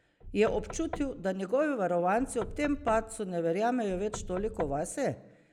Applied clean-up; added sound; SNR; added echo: none; Knock / Wood; 12 dB; none.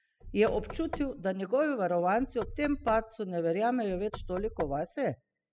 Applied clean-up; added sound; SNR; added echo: classical method spectral subtraction.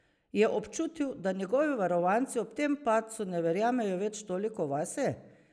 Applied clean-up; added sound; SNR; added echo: none; none; none; none.